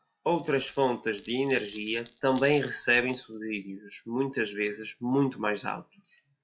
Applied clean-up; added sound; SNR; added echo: classical method log-MMSE.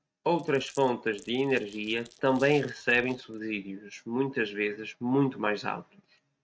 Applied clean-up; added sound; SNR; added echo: neural mask model RNNoise.